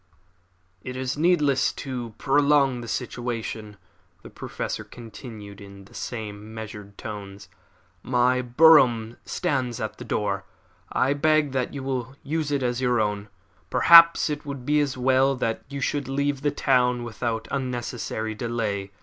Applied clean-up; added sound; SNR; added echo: none; none; none; none.